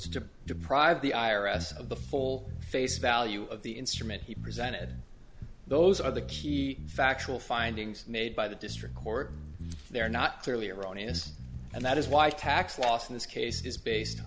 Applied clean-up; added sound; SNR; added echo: none; Bass guitar; 10 dB; none.